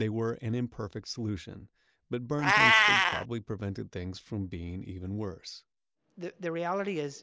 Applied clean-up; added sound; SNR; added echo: none; Meow; -3 dB; none.